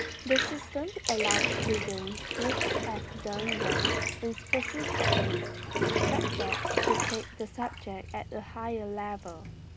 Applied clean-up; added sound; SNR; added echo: none; Bathtub (filling or washing); -4 dB; none.